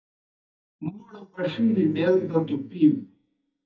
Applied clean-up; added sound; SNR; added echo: neural mask model DeepFilterNet 3.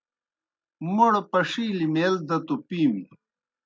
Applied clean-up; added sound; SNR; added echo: none; none; none; none.